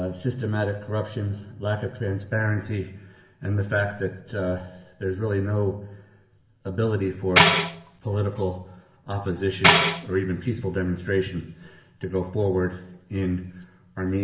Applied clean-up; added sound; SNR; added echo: none; Tambourine; -3 dB; reverberation time 0.7 s.